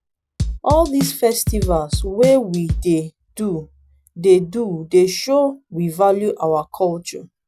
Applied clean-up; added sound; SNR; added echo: none; Drum / Drum kit; 5 dB; none.